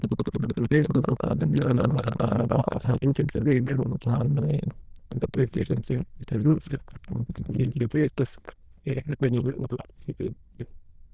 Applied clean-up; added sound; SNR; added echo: neural diffusion model UNIVERSE++.